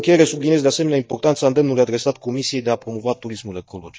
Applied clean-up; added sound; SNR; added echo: neural mask model DeepFilterNet 3.